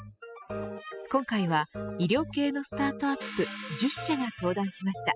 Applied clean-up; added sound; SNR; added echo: classical method spectral subtraction.